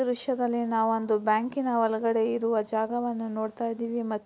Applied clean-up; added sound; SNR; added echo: none; none; none; none.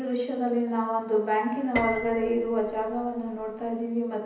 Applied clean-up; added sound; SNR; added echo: none; Piano; 11 dB; reverberation time 0.9 s.